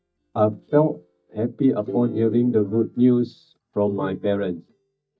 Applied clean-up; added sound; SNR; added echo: neural mask model DeepFilterNet 3.